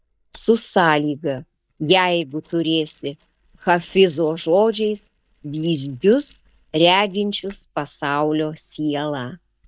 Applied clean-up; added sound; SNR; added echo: neural mask model DeepFilterNet 3.